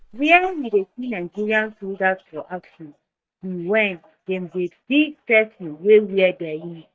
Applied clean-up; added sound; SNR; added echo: neural mask model DeepFilterNet 3.